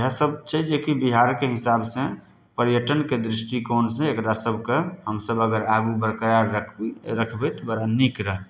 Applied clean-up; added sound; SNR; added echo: none; none; none; none.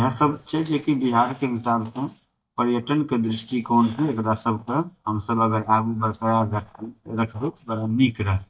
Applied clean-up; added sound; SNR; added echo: neural mask model DeepFilterNet 3.